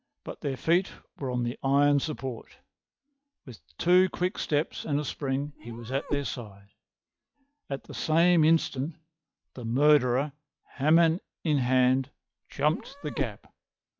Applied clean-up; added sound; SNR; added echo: classical method log-MMSE.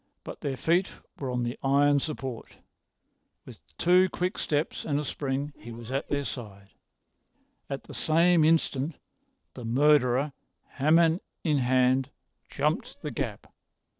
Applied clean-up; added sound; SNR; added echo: neural separator model SepFormer DNS4.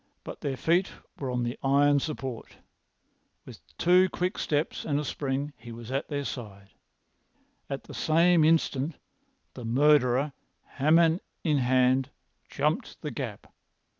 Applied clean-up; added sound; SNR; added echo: none; none; none; none.